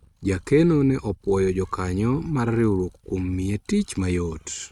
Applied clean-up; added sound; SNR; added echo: neural mask model RNNoise.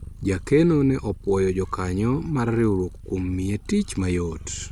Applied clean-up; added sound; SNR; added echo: none; Purr; 14 dB; none.